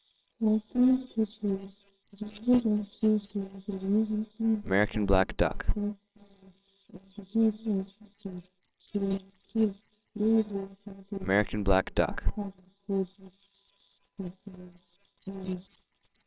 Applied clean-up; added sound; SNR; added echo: neural separator model SepFormer WHAMR!.